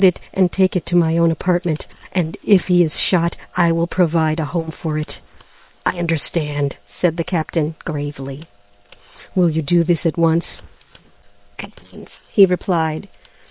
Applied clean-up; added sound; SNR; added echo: neural separator model SepFormer WHAM!.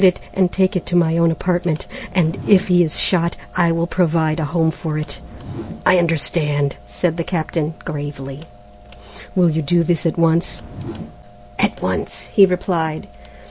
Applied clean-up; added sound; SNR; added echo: none; Whoosh, swoosh, swish; 17 dB; none.